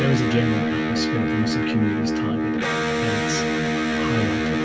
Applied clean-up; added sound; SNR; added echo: none; Electric guitar; -4 dB; reverberation time 0.2 s.